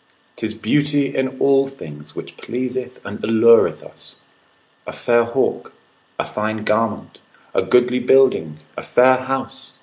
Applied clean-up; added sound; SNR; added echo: none; none; none; none.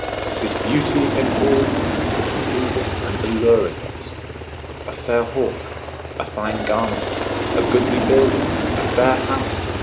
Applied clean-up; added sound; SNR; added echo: none; Aircraft; 0 dB; none.